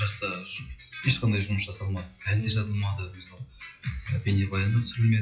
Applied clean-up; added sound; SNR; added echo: classical method WPE with log-MMSE.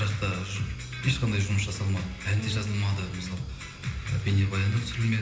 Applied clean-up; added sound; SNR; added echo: none; Fire; 20 dB; reverberation time 1.0 s.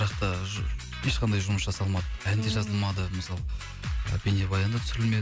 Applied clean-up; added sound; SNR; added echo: none; none; none; none.